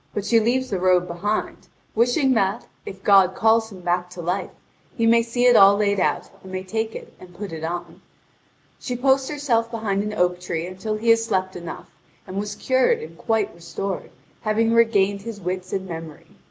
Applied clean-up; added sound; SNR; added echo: none; none; none; none.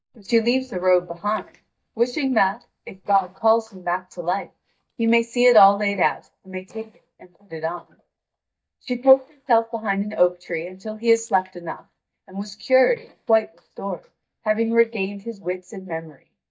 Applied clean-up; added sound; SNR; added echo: neural mask model DeepFilterNet 3.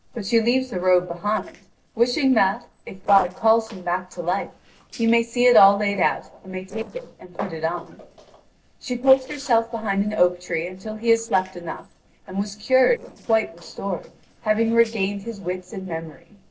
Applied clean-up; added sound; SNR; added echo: neural separator model SepFormer DNS4.